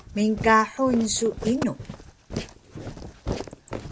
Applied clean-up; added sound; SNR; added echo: none; Walk, footsteps; 9 dB; none.